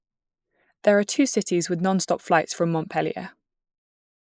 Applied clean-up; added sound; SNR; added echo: neural mask model Resemble Enhance denoiser.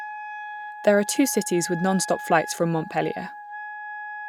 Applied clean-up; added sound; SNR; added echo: none; Wind instrument, woodwind instrument; 11 dB; none.